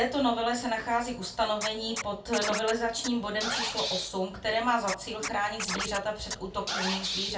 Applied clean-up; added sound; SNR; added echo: none; Scratching (performance technique); 6 dB; reverberation time 0.3 s.